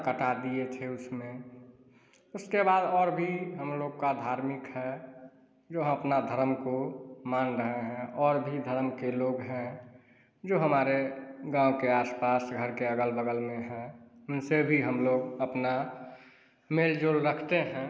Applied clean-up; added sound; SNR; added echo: none; none; none; none.